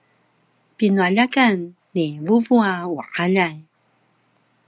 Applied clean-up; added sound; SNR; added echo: none; none; none; none.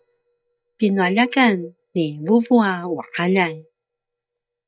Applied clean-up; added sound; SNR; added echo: neural mask model DeepFilterNet 3.